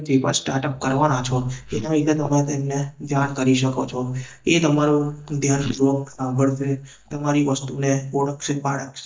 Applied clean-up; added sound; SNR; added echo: neural mask model DeepFilterNet 3.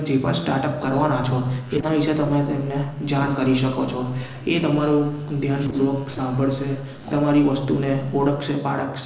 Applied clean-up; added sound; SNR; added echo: neural separator model SepFormer DNS4.